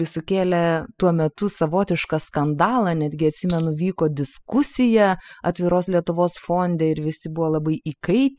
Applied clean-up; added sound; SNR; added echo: classical method spectral subtraction.